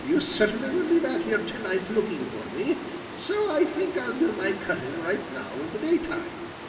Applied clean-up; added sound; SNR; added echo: none; Water; 12 dB; reverberation time 2.0 s.